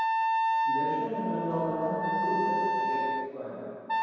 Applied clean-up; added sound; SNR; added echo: none; Wind instrument, woodwind instrument; -5 dB; reverberation time 2.2 s.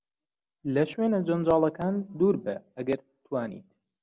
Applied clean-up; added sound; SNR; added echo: none; none; none; none.